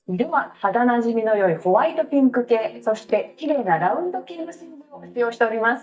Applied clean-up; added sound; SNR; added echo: neural mask model DeepFilterNet 3.